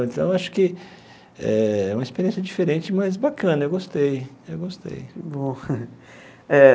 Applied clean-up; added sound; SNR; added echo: none; none; none; none.